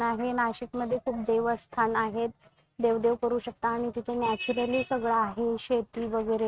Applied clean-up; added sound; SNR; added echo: neural mask model RNNoise.